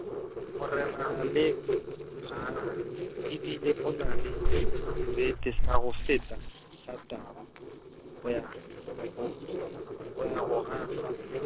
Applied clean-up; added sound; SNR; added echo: neural separator model SepFormer DNS4.